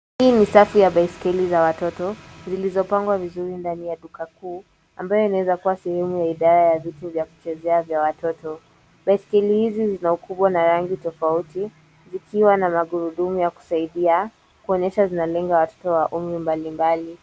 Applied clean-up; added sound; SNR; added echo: none; none; none; none.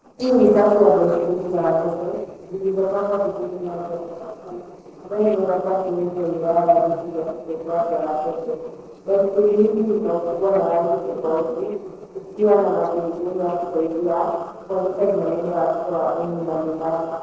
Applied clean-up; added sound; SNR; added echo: neural separator model SepFormer DNS4.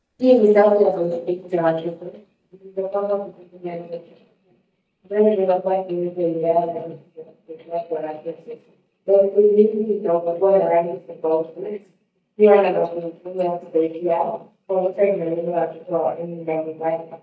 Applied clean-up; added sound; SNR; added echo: neural mask model DeepFilterNet 3.